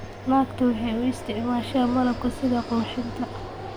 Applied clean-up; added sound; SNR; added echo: none; Fixed-wing aircraft, airplane; 12 dB; none.